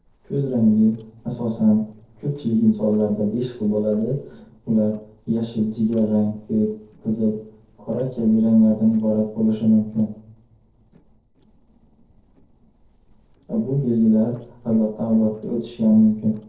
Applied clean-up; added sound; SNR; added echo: neural separator model SepFormer DNS4.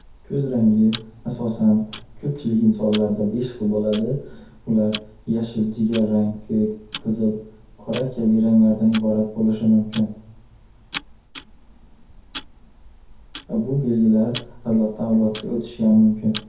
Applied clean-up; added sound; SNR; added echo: none; Tick-tock; 18 dB; reverberation time 0.6 s.